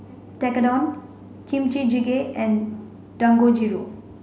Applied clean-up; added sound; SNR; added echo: none; none; none; none.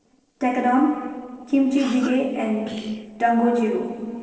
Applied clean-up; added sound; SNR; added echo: neural separator model SepFormer DNS4.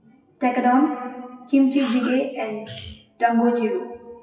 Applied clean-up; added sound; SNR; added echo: classical method WPE with log-MMSE.